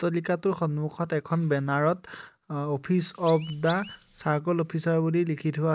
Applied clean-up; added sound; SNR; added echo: none; Chirp, tweet; 10 dB; none.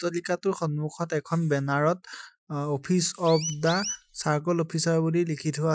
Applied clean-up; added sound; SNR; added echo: classical method Wiener filter.